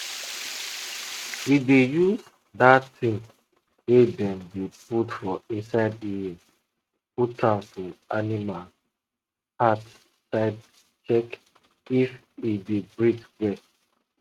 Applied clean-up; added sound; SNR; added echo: neural mask model RNNoise.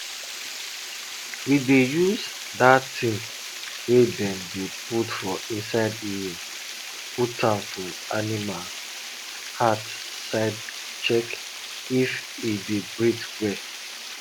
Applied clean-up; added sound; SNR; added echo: none; Water; 9 dB; none.